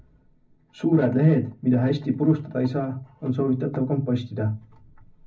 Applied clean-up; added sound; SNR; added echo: none; none; none; reverberation time 0.4 s.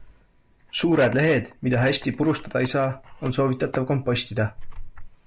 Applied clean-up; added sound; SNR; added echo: none; none; none; none.